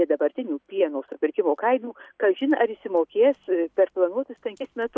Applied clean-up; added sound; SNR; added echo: none; none; none; none.